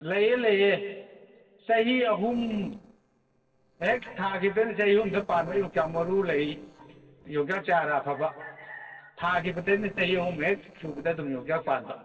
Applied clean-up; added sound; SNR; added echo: neural separator model SepFormer DNS4.